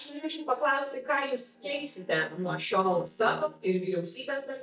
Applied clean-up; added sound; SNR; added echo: neural mask model DeepFilterNet 3.